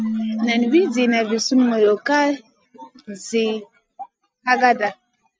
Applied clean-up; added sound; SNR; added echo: neural mask model RNNoise.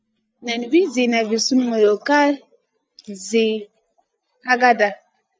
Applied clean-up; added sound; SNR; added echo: neural mask model DeepFilterNet 3.